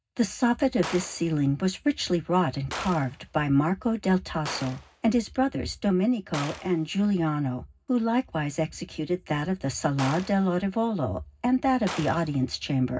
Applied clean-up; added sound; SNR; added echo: none; Gunshot, gunfire; 16 dB; reverberation time 0.4 s.